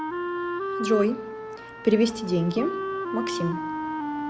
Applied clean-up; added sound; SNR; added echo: none; Wind instrument, woodwind instrument; 4 dB; none.